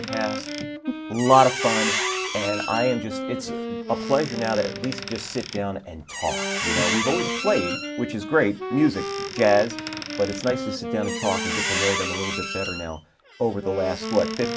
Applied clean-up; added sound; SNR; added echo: none; Squeak + Wind instrument, woodwind instrument; 4 dB; none.